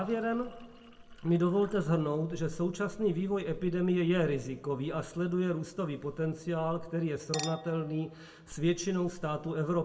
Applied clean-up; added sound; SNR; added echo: none; Chink, clink; 16 dB; reverberation time 0.6 s.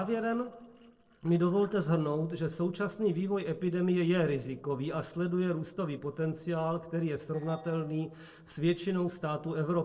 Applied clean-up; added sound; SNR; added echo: neural separator model SepFormer DNS4.